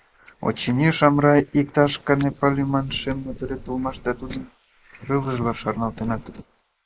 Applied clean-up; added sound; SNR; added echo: neural mask model Resemble Enhance denoiser.